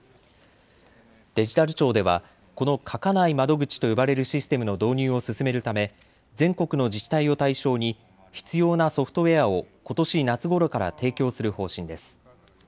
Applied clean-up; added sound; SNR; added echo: none; none; none; none.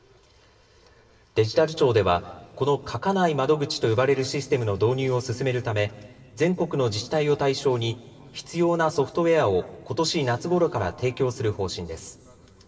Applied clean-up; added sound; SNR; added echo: none; none; none; reverberation time 2.8 s.